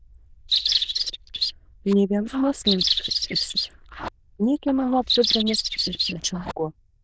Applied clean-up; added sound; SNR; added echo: neural diffusion model UNIVERSE++.